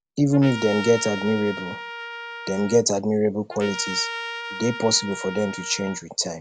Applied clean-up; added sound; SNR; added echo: none; Trumpet; 11 dB; none.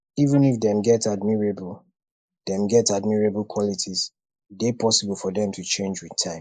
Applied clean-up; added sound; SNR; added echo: neural mask model Resemble Enhance denoiser.